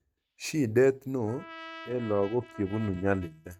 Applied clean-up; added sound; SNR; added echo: neural mask model RNNoise.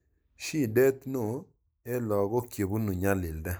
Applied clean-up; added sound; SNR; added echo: neural mask model Resemble Enhance denoiser.